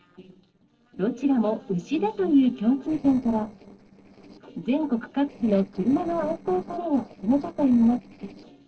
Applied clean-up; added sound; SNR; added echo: neural separator model SepFormer DNS4.